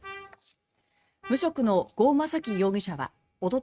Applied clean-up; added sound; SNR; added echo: neural mask model RNNoise.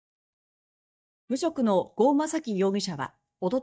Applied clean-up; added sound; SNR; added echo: neural mask model DeepFilterNet 3.